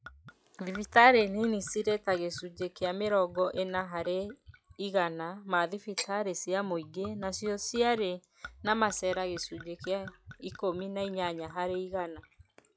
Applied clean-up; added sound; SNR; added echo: classical method log-MMSE.